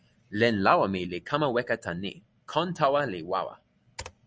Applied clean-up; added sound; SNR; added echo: none; none; none; none.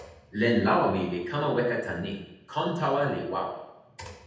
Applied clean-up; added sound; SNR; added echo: none; none; none; reverberation time 0.8 s.